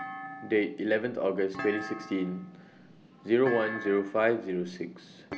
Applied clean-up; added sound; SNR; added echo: none; Thump, thud; 13 dB; none.